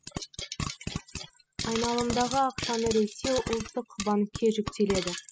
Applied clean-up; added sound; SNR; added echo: classical method spectral subtraction.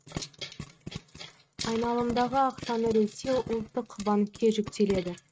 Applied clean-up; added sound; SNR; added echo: neural mask model RNNoise.